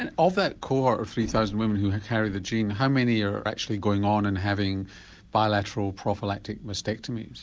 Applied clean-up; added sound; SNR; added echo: none; none; none; none.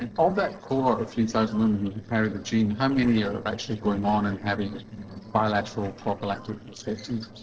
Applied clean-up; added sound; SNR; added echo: neural separator model SepFormer DNS4.